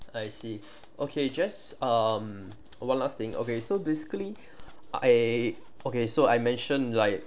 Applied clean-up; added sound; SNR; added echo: none; Zipper (clothing); 16 dB; none.